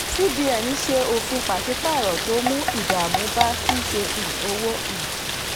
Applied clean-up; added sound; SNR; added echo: none; Rain + Tap / Percussion; 0 dB; none.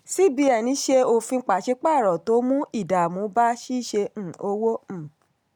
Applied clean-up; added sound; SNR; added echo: none; none; none; none.